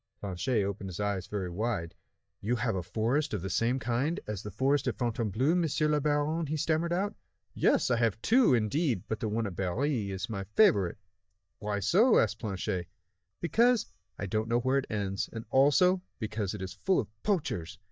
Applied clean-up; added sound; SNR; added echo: neural mask model DeepFilterNet 3.